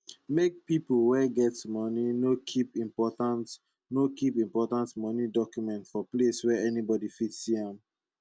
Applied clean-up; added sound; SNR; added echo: none; none; none; none.